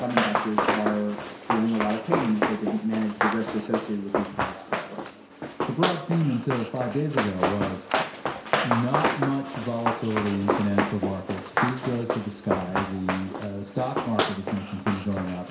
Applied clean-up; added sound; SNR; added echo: none; Run; 1 dB; reverberation time 0.7 s.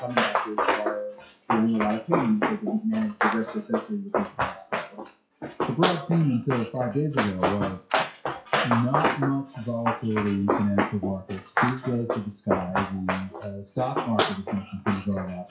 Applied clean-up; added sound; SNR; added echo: classical method WPE with log-MMSE.